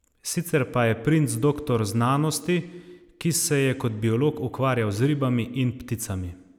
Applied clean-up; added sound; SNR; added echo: none; none; none; none.